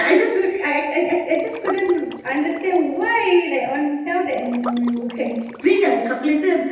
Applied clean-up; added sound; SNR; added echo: none; Liquid; 15 dB; reverberation time 0.9 s.